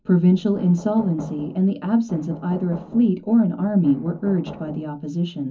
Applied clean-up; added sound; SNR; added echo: none; Knock; 18 dB; reverberation time 0.4 s.